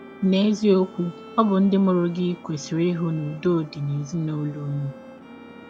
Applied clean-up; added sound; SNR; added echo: none; Engine + Bowed string instrument; 19 dB; none.